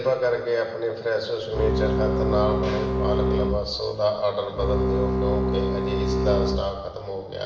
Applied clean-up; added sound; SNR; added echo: none; Bowed string instrument; -2 dB; reverberation time 1.2 s.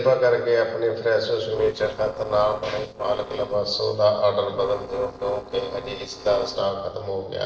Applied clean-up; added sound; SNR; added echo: neural separator model SepFormer DNS4.